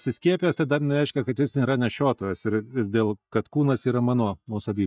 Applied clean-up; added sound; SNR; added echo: neural mask model DeepFilterNet 3.